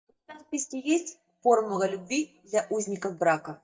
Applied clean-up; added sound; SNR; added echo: neural mask model DeepFilterNet 3.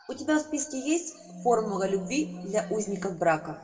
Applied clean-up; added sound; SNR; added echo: none; Wind instrument, woodwind instrument; 13 dB; reverberation time 1.1 s.